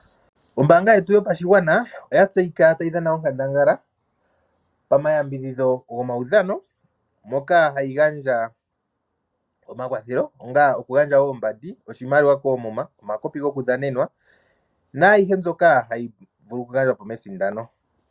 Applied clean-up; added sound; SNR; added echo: none; none; none; none.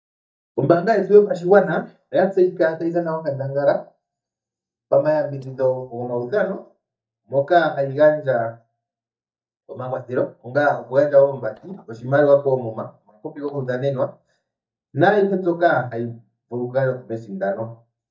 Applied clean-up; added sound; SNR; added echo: neural mask model DeepFilterNet 3.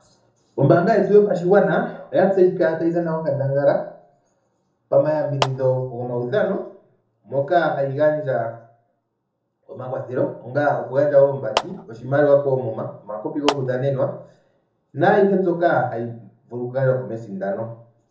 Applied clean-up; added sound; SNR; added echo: none; Clapping; 10 dB; reverberation time 0.5 s.